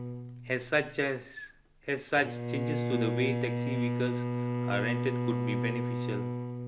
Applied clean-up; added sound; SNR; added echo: none; Bowed string instrument; -1 dB; none.